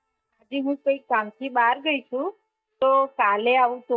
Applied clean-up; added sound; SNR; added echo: neural mask model DeepFilterNet 3.